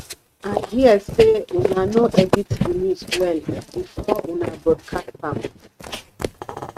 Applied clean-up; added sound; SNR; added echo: neural mask model RNNoise.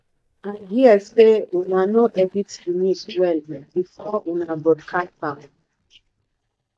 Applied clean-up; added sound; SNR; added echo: neural mask model DeepFilterNet 3.